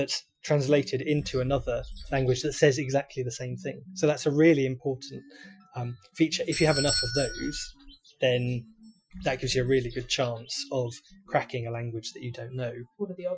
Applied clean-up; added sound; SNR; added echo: classical method Wiener filter.